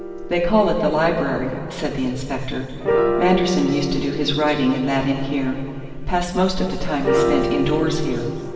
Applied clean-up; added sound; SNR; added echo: none; Piano; 5 dB; reverberation time 2.4 s.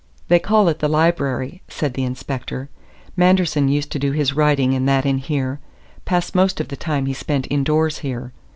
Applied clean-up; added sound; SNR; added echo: none; none; none; none.